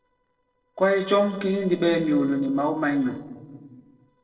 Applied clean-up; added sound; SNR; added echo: neural separator model SepFormer DNS4.